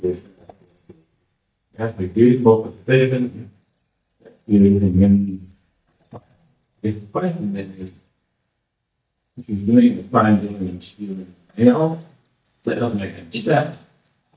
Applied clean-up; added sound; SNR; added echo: neural mask model DeepFilterNet 3.